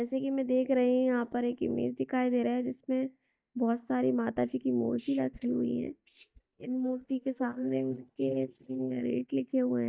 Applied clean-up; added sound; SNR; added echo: neural mask model DeepFilterNet 3.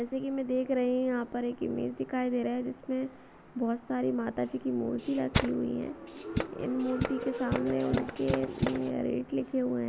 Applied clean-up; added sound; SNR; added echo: none; Tools; 3 dB; none.